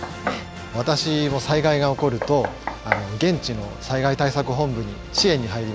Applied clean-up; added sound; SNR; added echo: none; Knock; 12 dB; none.